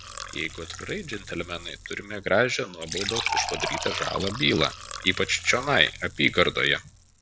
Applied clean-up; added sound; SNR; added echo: none; Fill (with liquid) / Trickle, dribble; 8 dB; none.